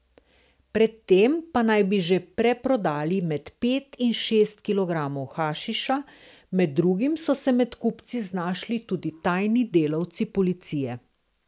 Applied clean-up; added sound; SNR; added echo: none; none; none; none.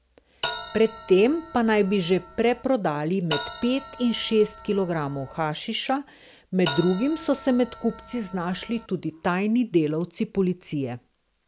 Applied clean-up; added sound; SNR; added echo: none; Bell; 13 dB; none.